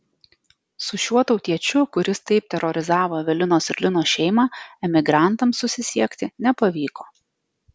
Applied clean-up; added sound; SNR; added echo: none; none; none; none.